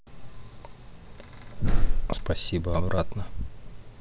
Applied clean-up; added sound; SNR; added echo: none; none; none; none.